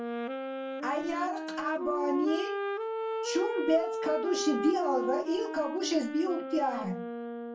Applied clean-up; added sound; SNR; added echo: none; Wind instrument, woodwind instrument; 3 dB; reverberation time 0.2 s.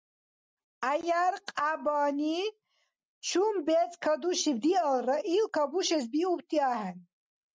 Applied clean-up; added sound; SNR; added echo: none; none; none; none.